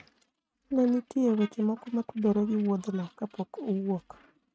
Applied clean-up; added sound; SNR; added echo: neural mask model RNNoise.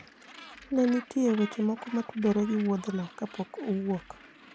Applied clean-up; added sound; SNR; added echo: none; Gull, seagull; 18 dB; none.